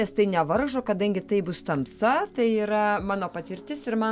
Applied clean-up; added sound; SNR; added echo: none; none; none; none.